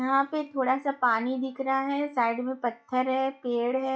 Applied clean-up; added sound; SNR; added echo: classical method log-MMSE.